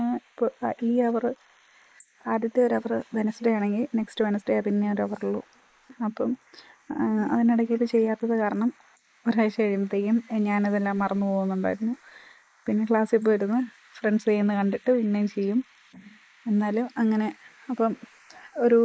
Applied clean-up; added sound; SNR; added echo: neural mask model Resemble Enhance denoiser.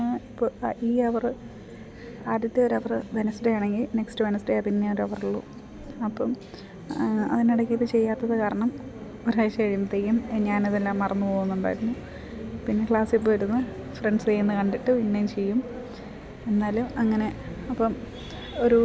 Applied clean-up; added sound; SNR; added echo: none; none; none; none.